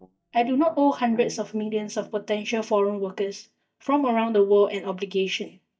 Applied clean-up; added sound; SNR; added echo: neural mask model DeepFilterNet 3.